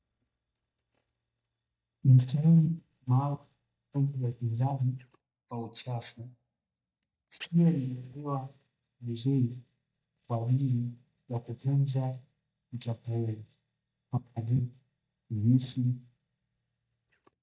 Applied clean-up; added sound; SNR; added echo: neural mask model DeepFilterNet 3.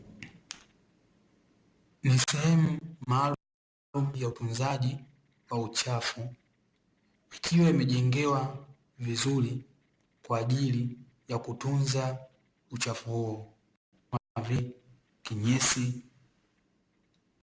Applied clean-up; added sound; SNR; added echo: none; none; none; none.